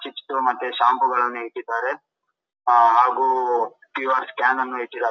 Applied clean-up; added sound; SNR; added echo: none; none; none; none.